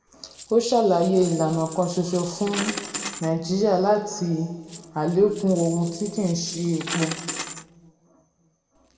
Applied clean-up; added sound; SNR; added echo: none; Coin (dropping); 13 dB; reverberation time 1.6 s.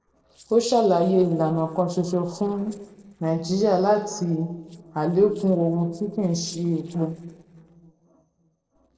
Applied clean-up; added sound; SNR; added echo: neural separator model SepFormer DNS4.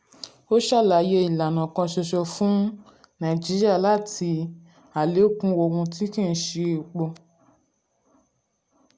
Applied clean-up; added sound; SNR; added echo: none; none; none; none.